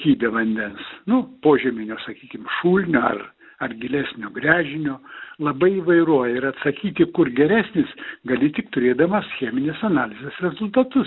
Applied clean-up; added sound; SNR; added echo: none; none; none; none.